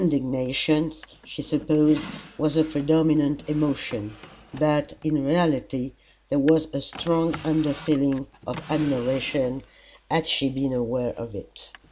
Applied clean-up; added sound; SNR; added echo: none; Drawer open or close + Burping, eructation; 20 dB; none.